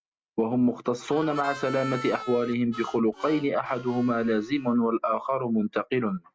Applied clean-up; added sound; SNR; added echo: none; Harmonica; 14 dB; none.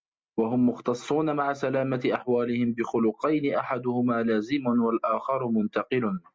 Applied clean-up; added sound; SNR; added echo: none; none; none; none.